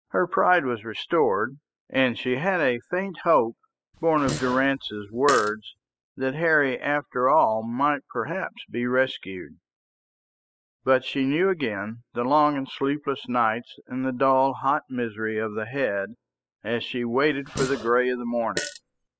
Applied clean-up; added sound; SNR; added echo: classical method spectral subtraction.